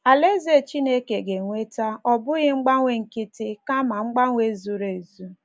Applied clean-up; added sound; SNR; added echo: none; none; none; none.